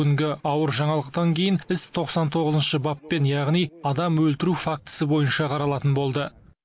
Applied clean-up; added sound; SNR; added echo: none; none; none; none.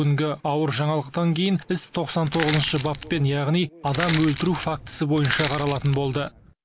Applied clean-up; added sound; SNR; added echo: none; Crushing; 9 dB; none.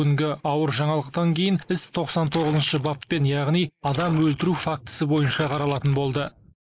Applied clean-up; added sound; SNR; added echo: neural mask model Resemble Enhance denoiser.